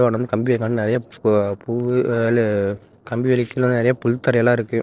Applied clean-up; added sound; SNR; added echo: neural separator model SepFormer DNS4.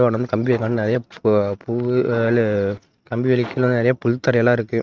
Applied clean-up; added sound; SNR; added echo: neural mask model RNNoise.